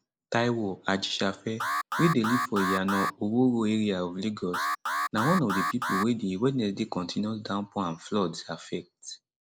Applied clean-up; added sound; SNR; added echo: neural mask model Resemble Enhance denoiser.